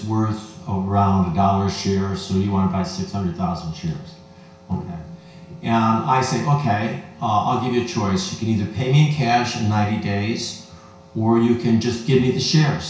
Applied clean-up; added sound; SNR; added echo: none; none; none; reverberation time 0.6 s.